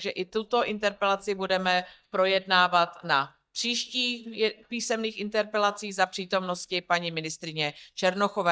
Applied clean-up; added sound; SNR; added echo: neural mask model DeepFilterNet 3.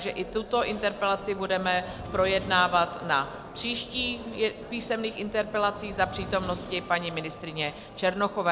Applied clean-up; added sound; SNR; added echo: none; Sliding door; 8 dB; none.